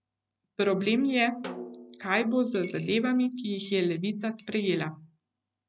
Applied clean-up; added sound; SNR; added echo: none; Snare drum + Coin (dropping); 16 dB; none.